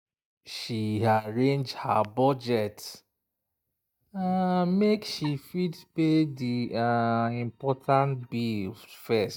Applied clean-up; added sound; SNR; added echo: neural mask model DeepFilterNet 3.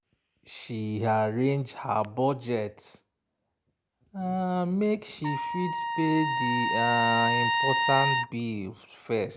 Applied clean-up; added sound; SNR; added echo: none; Trumpet; -2 dB; none.